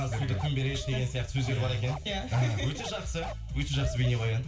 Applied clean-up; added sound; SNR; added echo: none; Bark; 16 dB; reverberation time 0.3 s.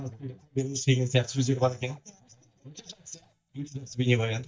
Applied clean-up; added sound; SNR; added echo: neural mask model DeepFilterNet 3.